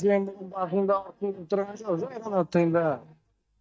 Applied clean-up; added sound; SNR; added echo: neural mask model DeepFilterNet 3.